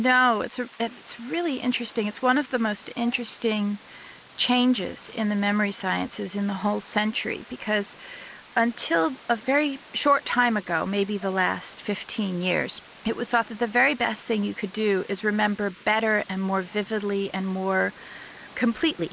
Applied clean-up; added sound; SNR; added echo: neural mask model Resemble Enhance denoiser.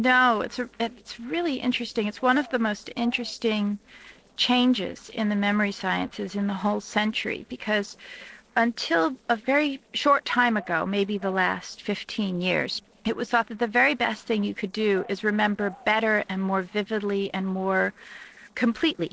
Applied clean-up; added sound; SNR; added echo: neural separator model SepFormer DNS4.